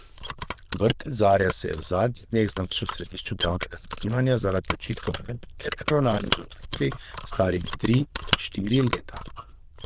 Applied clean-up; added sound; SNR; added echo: neural diffusion model UNIVERSE++.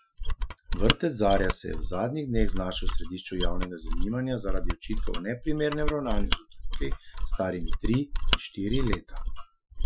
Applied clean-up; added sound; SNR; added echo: classical method Wiener filter.